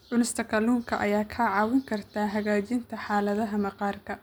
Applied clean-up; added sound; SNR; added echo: none; none; none; none.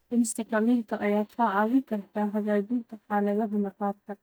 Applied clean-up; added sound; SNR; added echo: neural mask model DeepFilterNet 3.